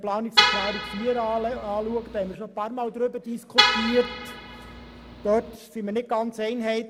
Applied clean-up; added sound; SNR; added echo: none; Vehicle horn, car horn, honking; -2 dB; none.